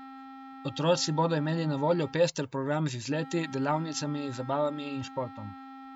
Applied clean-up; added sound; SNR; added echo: none; Wind instrument, woodwind instrument; 15 dB; none.